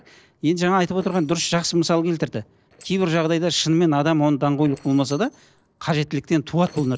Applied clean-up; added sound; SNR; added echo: neural separator model SepFormer DNS4.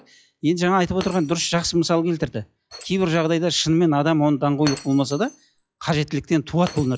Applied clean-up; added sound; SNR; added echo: classical method log-MMSE.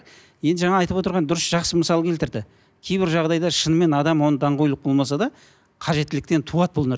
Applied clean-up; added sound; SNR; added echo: none; none; none; none.